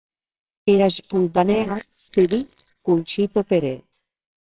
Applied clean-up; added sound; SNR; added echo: neural separator model SepFormer WHAMR!.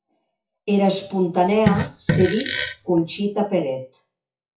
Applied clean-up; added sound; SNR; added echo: classical method WPE with log-MMSE.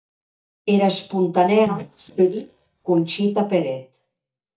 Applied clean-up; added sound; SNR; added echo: neural mask model DeepFilterNet 3.